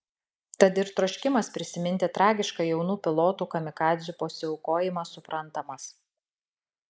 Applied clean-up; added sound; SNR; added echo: neural mask model Resemble Enhance denoiser.